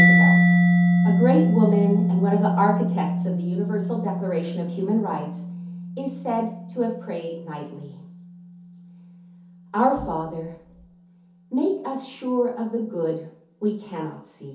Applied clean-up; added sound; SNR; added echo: none; Mallet percussion; -3 dB; reverberation time 0.5 s.